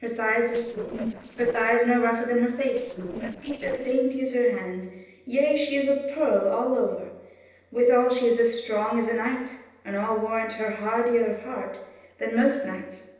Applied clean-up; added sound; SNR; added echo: neural separator model SepFormer DNS4.